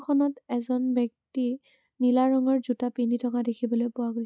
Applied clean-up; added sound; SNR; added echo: none; none; none; none.